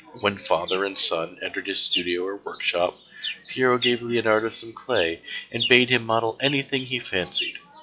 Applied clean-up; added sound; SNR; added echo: classical method log-MMSE.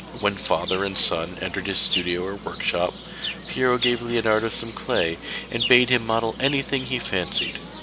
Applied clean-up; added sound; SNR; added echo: none; Chirp, tweet; 9 dB; none.